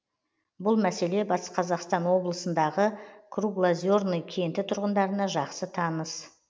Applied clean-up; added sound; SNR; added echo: none; none; none; none.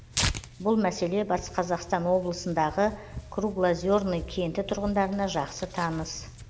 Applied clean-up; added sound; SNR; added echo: none; Tearing; 10 dB; none.